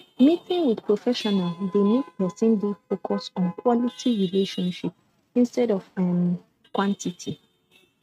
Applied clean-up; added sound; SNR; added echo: neural mask model RNNoise.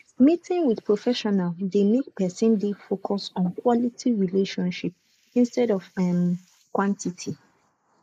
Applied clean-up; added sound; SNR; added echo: neural mask model Resemble Enhance denoiser.